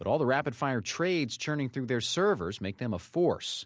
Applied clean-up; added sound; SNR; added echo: none; none; none; none.